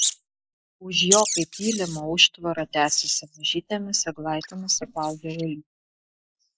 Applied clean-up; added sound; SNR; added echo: neural mask model Resemble Enhance denoiser.